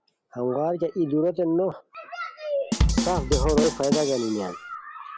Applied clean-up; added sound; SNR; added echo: none; Drum kit; -1 dB; none.